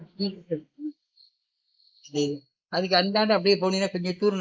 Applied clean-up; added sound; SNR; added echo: neural mask model Resemble Enhance denoiser.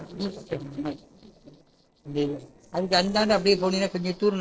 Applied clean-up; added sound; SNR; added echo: neural separator model SepFormer DNS4.